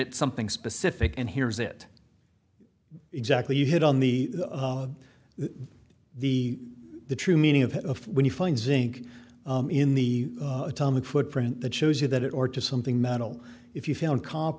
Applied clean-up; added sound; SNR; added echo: none; none; none; none.